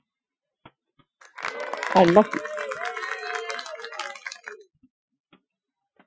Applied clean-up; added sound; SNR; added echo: classical method Wiener filter.